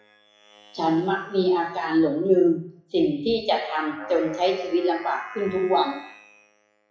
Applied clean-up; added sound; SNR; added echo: classical method WPE with log-MMSE.